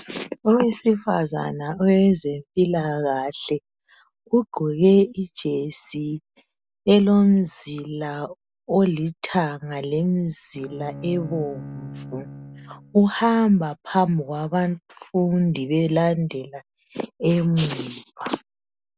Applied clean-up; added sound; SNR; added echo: none; Bowed string instrument; 16 dB; none.